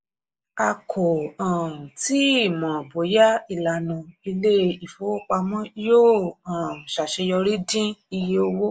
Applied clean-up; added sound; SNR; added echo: neural mask model Resemble Enhance denoiser.